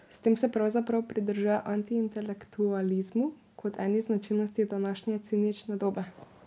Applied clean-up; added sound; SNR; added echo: none; none; none; none.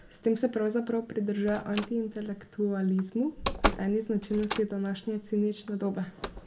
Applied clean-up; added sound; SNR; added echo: none; Slam; 8 dB; reverberation time 0.6 s.